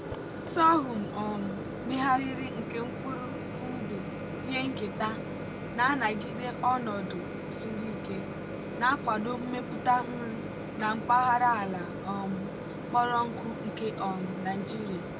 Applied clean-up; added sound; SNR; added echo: none; Microwave oven; 6 dB; none.